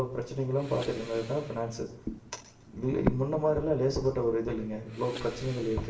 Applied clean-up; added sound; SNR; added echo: none; Breathing; 10 dB; reverberation time 0.9 s.